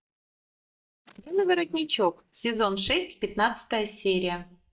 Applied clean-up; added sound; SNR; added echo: neural mask model DeepFilterNet 3.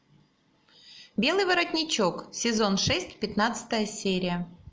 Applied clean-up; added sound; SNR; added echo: none; none; none; none.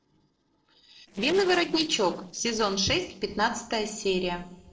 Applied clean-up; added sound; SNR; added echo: neural separator model SepFormer DNS4.